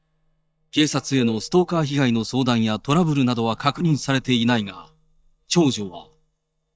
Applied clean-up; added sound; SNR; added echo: neural mask model DeepFilterNet 3.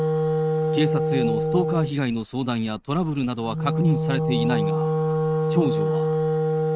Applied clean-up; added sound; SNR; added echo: neural mask model RNNoise.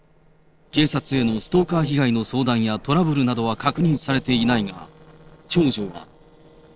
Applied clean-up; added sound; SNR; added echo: neural separator model SepFormer DNS4.